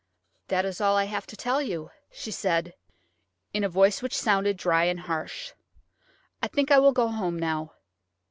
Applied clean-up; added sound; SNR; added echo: none; none; none; none.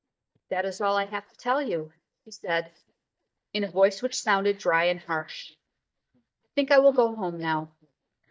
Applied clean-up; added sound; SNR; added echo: neural mask model DeepFilterNet 3.